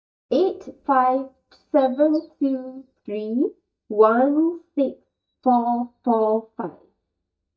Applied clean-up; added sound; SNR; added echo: neural mask model DeepFilterNet 3.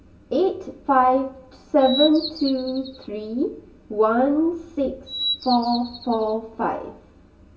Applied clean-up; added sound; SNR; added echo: none; Bird vocalization, bird call, bird song; 8 dB; reverberation time 0.1 s.